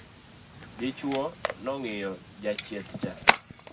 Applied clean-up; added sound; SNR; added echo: none; Camera; -2 dB; reverberation time 0.4 s.